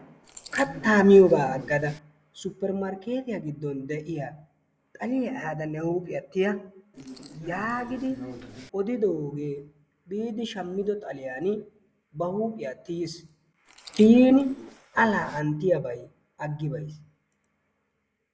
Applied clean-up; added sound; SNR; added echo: neural mask model Resemble Enhance denoiser.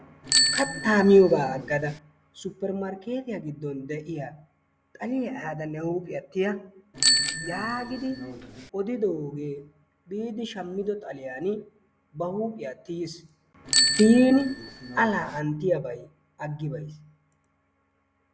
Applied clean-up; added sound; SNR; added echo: none; Bicycle bell; 5 dB; none.